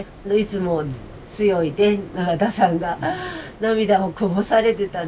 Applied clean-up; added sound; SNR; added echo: none; none; none; none.